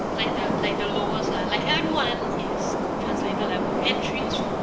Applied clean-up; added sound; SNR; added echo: none; Subway, metro, underground; -5 dB; reverberation time 1.9 s.